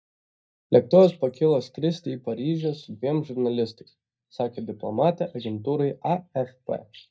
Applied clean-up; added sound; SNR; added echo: neural mask model DeepFilterNet 3.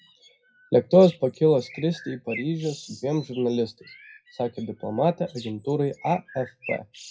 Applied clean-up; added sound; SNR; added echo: classical method WPE with log-MMSE.